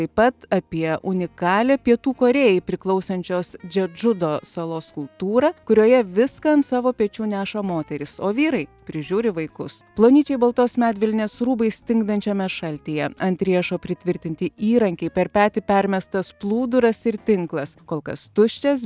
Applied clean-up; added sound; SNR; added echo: none; none; none; none.